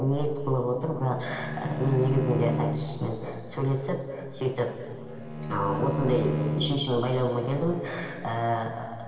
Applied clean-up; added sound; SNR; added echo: none; Bowed string instrument; 5 dB; reverberation time 2.6 s.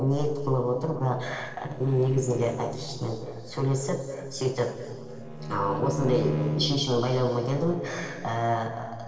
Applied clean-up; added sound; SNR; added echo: neural separator model SepFormer DNS4.